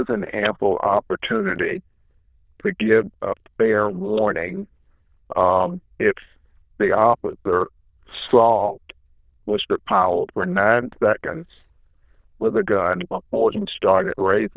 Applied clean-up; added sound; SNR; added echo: neural diffusion model UNIVERSE++.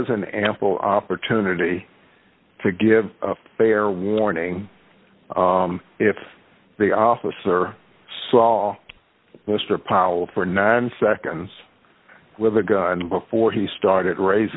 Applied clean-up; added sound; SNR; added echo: none; none; none; none.